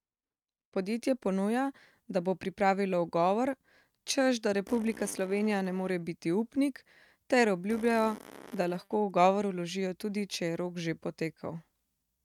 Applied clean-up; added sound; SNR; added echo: neural mask model RNNoise.